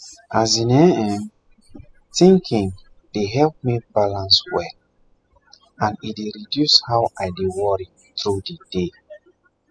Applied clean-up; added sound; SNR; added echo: classical method spectral subtraction.